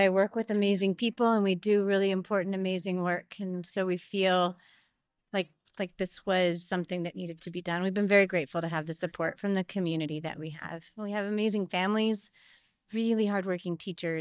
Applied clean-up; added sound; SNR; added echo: neural mask model DeepFilterNet 3.